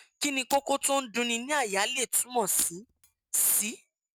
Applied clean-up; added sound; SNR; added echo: none; Shatter; 17 dB; none.